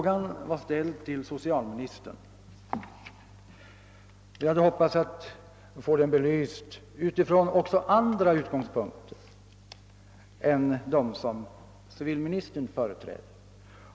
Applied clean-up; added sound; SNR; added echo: none; none; none; none.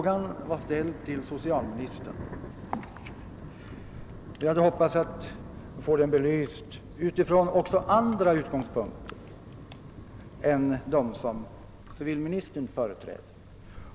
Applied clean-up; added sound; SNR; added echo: none; Thunder; 14 dB; none.